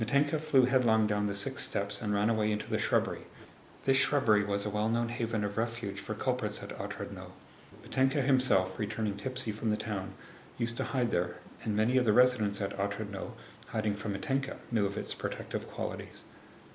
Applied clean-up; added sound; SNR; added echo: none; none; none; none.